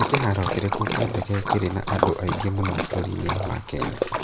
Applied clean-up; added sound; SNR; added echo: none; Splash, splatter; 1 dB; none.